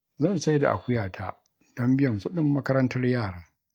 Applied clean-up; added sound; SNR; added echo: neural mask model DeepFilterNet 3.